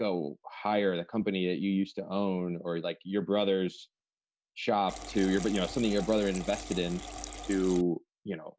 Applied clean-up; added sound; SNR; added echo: none; Liquid; 11 dB; none.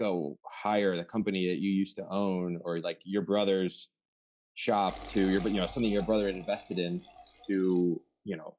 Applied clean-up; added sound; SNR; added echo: classical method log-MMSE.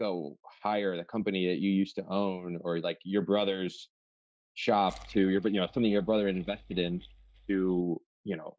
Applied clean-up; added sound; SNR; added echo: neural mask model DeepFilterNet 3.